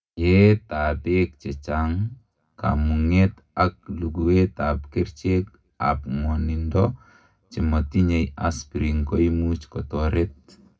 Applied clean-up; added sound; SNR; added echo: none; none; none; reverberation time 0.2 s.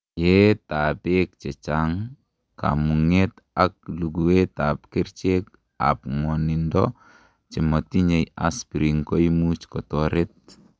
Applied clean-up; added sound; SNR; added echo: none; none; none; none.